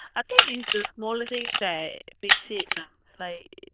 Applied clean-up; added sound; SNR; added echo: neural diffusion model UNIVERSE++.